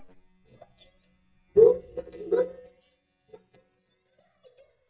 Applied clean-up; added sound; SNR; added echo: neural mask model DeepFilterNet 3.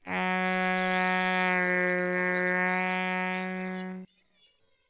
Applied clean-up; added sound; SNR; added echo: neural separator model SepFormer WHAMR!.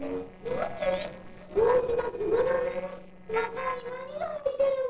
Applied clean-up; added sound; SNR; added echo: neural separator model SepFormer DNS4.